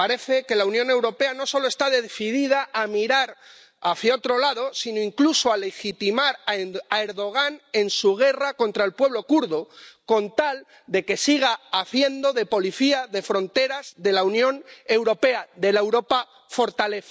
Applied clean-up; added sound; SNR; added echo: none; none; none; none.